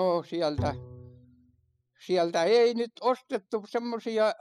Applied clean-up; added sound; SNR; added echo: classical method spectral subtraction.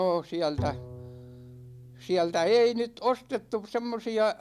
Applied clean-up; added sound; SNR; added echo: none; Bowed string instrument; 13 dB; none.